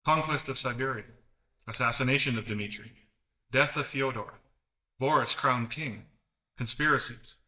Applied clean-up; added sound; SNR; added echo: neural mask model DeepFilterNet 3.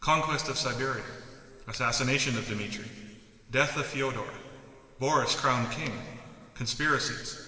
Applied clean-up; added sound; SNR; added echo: none; Finger snapping; 18 dB; reverberation time 2.6 s.